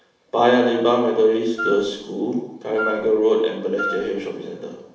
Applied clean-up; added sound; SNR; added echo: none; Wind instrument, woodwind instrument; 9 dB; reverberation time 0.9 s.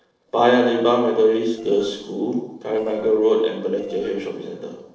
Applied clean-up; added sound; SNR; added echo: neural separator model SepFormer DNS4.